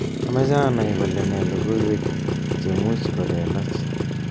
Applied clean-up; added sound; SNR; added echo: none; Motorcycle; 0 dB; none.